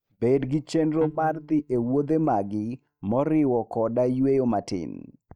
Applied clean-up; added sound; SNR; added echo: neural mask model DeepFilterNet 3.